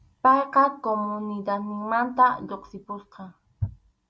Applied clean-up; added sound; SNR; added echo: none; none; none; none.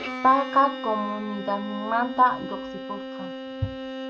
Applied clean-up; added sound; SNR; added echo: none; Bowed string instrument; 9 dB; none.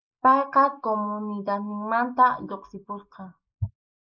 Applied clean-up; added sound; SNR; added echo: neural mask model Resemble Enhance denoiser.